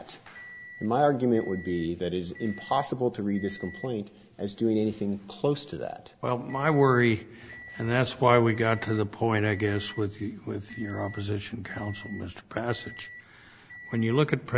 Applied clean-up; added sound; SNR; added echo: none; Microwave oven; 19 dB; none.